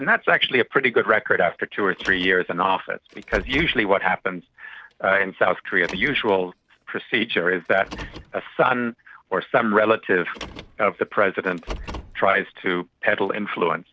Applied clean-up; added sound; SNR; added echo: none; Car; 19 dB; none.